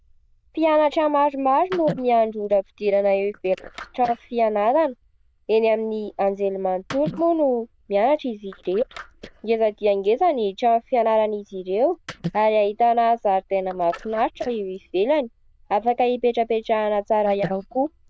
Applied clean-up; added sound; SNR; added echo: neural diffusion model UNIVERSE++.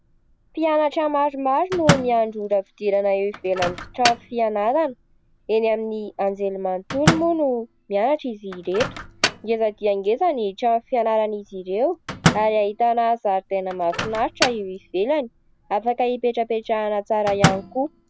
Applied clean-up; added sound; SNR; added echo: none; Microwave oven; 7 dB; none.